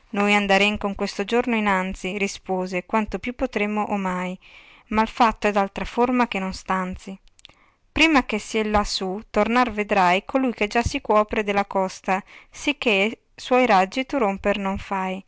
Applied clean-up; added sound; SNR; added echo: none; none; none; none.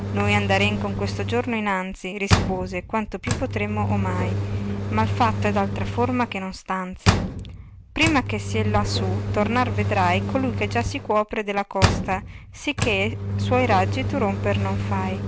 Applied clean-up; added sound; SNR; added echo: none; Engine; 1 dB; none.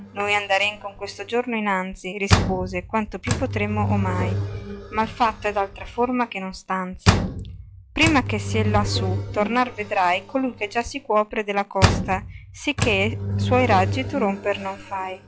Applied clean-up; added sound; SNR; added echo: classical method log-MMSE.